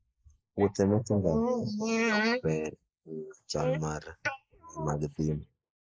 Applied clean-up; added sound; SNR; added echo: neural mask model Resemble Enhance denoiser.